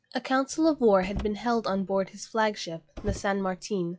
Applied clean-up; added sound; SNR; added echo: classical method log-MMSE.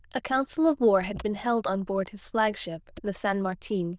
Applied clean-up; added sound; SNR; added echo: neural diffusion model UNIVERSE++.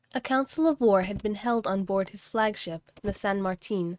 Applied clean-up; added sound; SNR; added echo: neural mask model RNNoise.